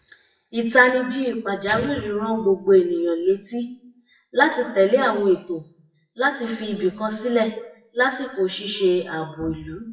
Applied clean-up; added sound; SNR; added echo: classical method WPE with log-MMSE.